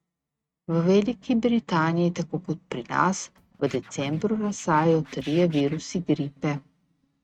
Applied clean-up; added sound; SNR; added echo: neural mask model RNNoise.